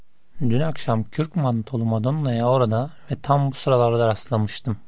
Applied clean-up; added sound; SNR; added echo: none; none; none; none.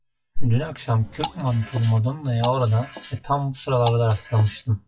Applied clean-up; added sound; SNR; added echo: classical method WPE with log-MMSE.